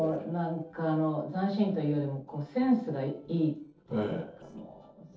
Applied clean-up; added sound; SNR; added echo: neural separator model SepFormer DNS4.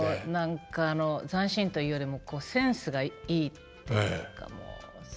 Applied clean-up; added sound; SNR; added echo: none; none; none; none.